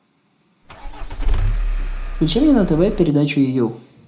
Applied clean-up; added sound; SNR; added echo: none; Engine starting / Car; 1 dB; reverberation time 0.3 s.